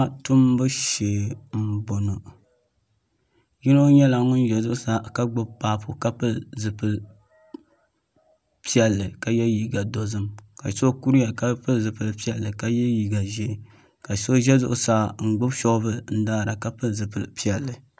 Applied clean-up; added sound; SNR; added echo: none; none; none; none.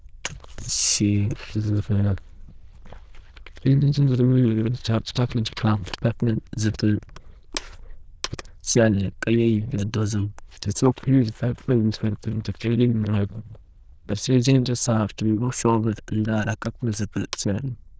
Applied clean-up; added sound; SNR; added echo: neural diffusion model UNIVERSE++.